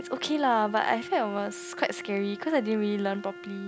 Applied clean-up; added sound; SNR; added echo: none; Wind instrument, woodwind instrument; 14 dB; none.